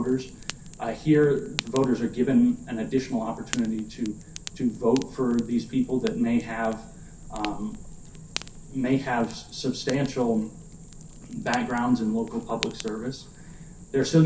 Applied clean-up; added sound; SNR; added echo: none; Fire; 16 dB; reverberation time 0.3 s.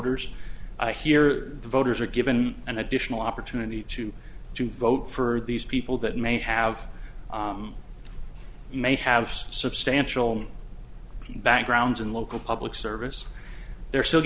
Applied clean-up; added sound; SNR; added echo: none; none; none; none.